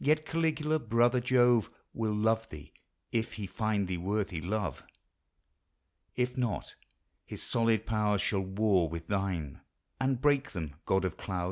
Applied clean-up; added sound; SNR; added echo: none; none; none; none.